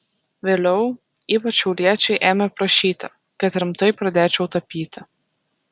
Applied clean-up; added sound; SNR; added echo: none; none; none; none.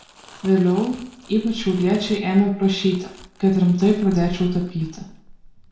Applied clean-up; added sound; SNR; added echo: none; Crumpling, crinkling; 19 dB; reverberation time 0.6 s.